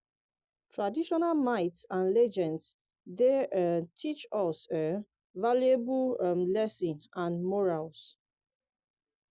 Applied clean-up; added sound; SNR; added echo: none; none; none; none.